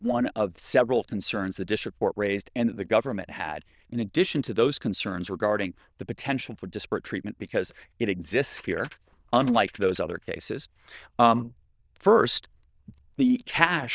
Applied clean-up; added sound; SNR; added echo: neural diffusion model UNIVERSE++.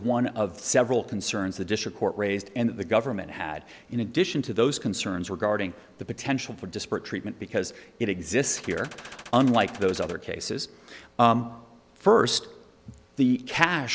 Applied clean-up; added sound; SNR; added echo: none; Gunshot, gunfire; 17 dB; none.